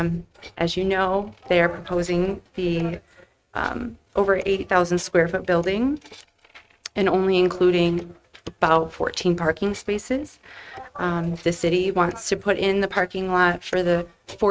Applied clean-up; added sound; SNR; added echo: neural mask model RNNoise.